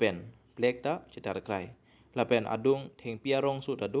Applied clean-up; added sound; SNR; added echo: none; none; none; none.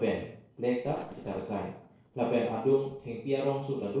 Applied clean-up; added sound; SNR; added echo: neural separator model SepFormer DNS4.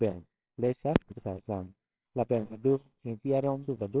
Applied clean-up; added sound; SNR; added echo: neural separator model SepFormer WHAMR!.